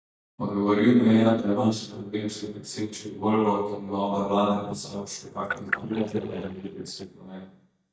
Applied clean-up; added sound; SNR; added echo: neural mask model DeepFilterNet 3.